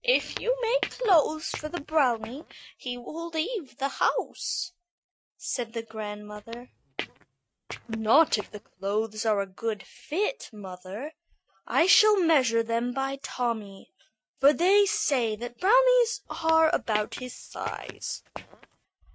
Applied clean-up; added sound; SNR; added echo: neural mask model RNNoise.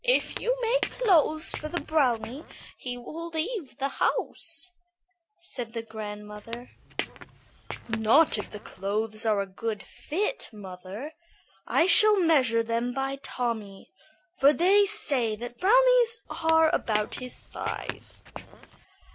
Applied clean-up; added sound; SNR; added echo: none; Squeak / Walk, footsteps; 12 dB; none.